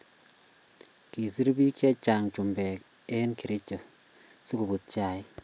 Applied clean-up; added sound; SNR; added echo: none; none; none; none.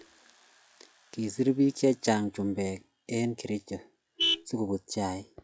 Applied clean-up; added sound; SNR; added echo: classical method log-MMSE.